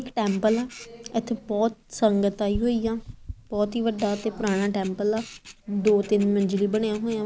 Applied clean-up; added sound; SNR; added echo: none; Camera; 18 dB; none.